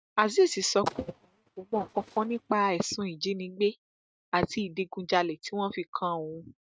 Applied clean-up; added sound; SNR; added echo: neural mask model RNNoise.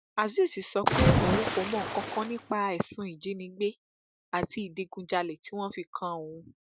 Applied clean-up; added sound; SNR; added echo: none; Splash, splatter; -5 dB; none.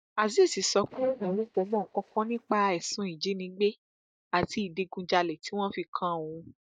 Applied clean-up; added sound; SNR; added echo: neural mask model DeepFilterNet 3.